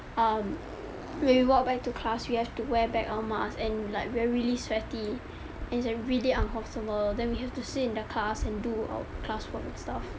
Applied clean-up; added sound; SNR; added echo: none; Zipper (clothing); 18 dB; none.